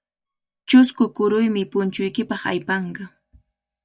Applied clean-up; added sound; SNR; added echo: neural mask model DeepFilterNet 3.